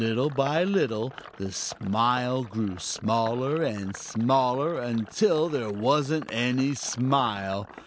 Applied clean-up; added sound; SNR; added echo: none; Sink (filling or washing); 19 dB; none.